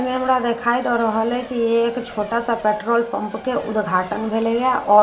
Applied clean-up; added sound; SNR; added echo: none; Race car, auto racing / Accelerating, revving, vroom / Mechanisms; 19 dB; reverberation time 0.3 s.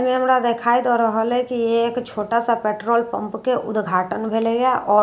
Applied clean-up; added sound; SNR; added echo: none; none; none; none.